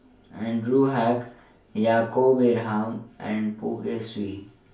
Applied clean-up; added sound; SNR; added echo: none; none; none; reverberation time 0.4 s.